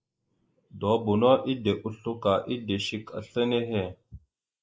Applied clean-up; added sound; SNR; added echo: neural mask model Resemble Enhance denoiser.